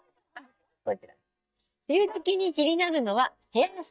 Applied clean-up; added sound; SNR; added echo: neural mask model DeepFilterNet 3.